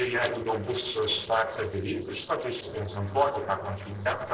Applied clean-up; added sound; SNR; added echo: neural separator model SepFormer DNS4.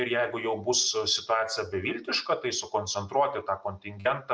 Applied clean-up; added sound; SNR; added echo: none; none; none; none.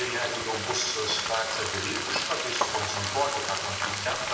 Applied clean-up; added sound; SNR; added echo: none; Frying (food); 0 dB; reverberation time 1.2 s.